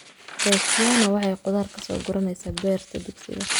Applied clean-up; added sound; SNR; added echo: none; Tearing; 3 dB; none.